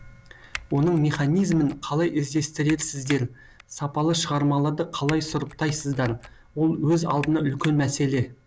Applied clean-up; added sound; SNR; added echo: none; Typing; 18 dB; none.